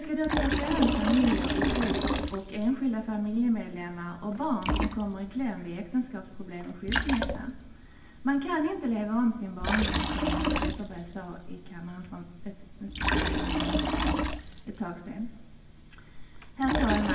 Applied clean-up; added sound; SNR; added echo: none; Liquid; 0 dB; reverberation time 0.9 s.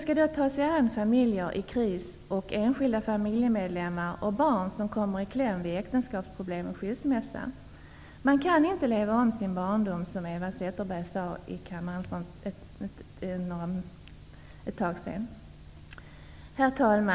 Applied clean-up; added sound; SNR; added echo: none; none; none; none.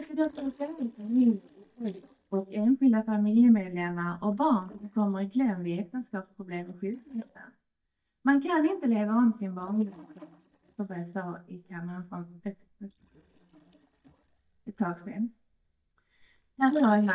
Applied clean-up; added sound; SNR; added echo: neural mask model DeepFilterNet 3.